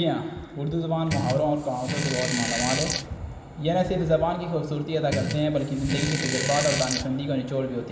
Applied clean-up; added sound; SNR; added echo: none; Fart; 3 dB; reverberation time 2.9 s.